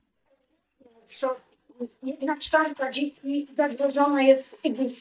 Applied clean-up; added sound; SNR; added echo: neural mask model DeepFilterNet 3.